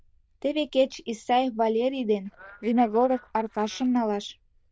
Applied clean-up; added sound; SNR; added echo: neural diffusion model UNIVERSE++.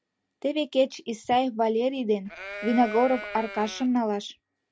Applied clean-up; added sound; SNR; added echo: none; Livestock, farm animals, working animals; 11 dB; none.